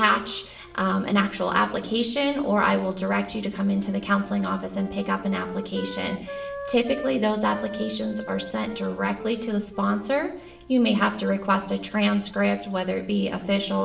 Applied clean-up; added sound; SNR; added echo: none; Wind instrument, woodwind instrument; 16 dB; reverberation time 0.6 s.